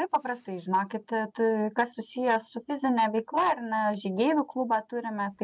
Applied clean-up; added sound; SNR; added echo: none; none; none; none.